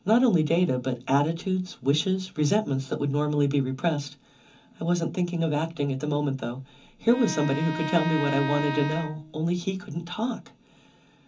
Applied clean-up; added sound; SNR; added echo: none; Bowed string instrument; 8 dB; reverberation time 0.3 s.